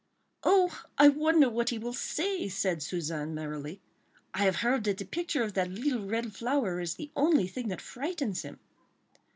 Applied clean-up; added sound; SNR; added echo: none; none; none; none.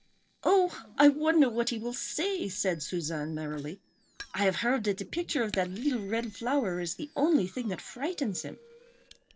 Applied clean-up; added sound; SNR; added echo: neural separator model SepFormer DNS4.